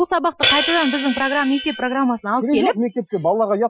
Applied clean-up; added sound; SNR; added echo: classical method Wiener filter.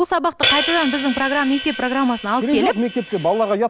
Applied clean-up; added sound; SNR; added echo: none; Hi-hat; 6 dB; none.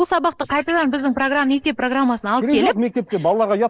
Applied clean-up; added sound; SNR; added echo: neural mask model Resemble Enhance denoiser.